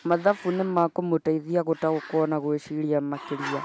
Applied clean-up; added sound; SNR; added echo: none; Growling; 16 dB; none.